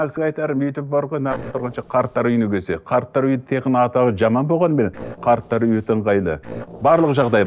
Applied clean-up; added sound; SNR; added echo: neural separator model SepFormer DNS4.